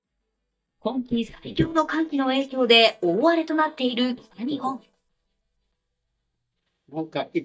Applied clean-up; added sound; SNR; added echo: neural mask model DeepFilterNet 3.